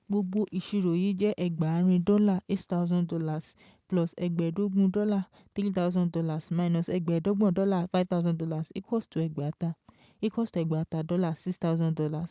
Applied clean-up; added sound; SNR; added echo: none; none; none; none.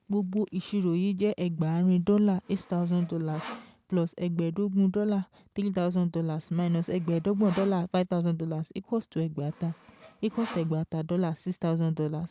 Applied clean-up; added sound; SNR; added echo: none; Sawing; 20 dB; none.